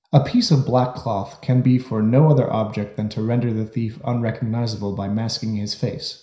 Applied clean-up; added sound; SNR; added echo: none; none; none; reverberation time 0.5 s.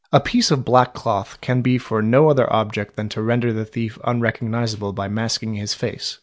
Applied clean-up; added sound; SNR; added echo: none; none; none; none.